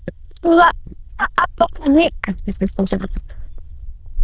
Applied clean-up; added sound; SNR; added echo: neural diffusion model UNIVERSE++.